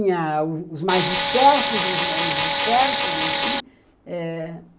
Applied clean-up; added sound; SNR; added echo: none; Tools; -3 dB; none.